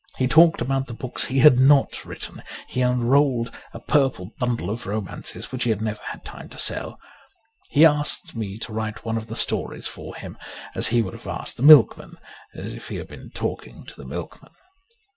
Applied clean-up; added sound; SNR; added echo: none; none; none; none.